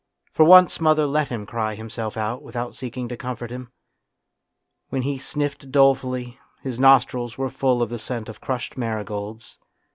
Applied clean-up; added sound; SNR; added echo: none; none; none; none.